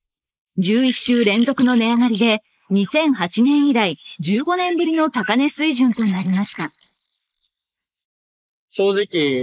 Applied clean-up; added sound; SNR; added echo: neural mask model Resemble Enhance denoiser.